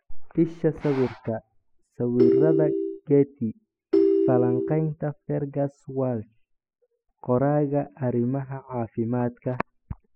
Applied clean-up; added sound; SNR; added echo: classical method spectral subtraction.